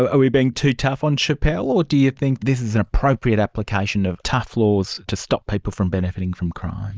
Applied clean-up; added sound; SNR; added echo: neural mask model Resemble Enhance denoiser.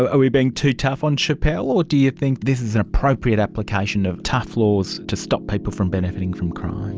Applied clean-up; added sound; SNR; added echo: none; Piano; 17 dB; none.